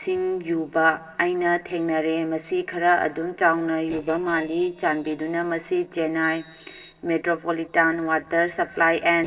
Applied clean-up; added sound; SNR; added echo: neural separator model SepFormer DNS4.